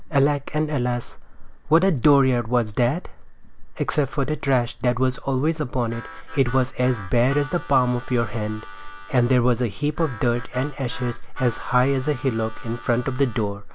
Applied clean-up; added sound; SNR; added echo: none; Harmonica; 18 dB; none.